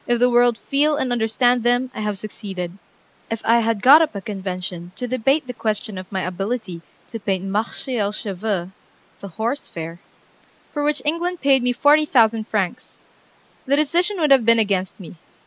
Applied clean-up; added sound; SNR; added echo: none; none; none; none.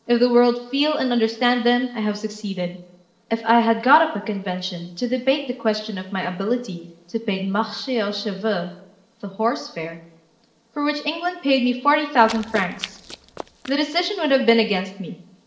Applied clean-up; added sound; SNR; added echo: neural separator model SepFormer DNS4.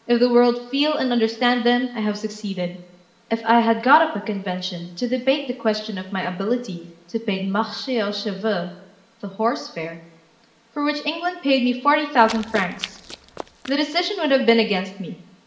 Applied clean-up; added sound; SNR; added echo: none; Run; 15 dB; reverberation time 0.8 s.